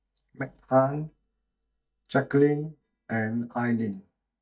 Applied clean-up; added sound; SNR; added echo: neural mask model DeepFilterNet 3.